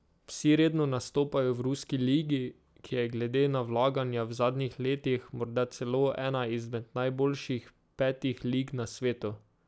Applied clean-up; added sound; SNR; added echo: none; none; none; none.